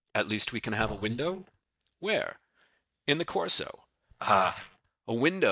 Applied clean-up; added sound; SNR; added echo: neural mask model DeepFilterNet 3.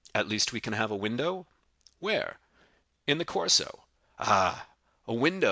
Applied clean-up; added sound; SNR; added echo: none; none; none; none.